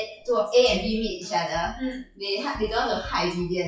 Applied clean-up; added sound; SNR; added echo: classical method WPE with log-MMSE.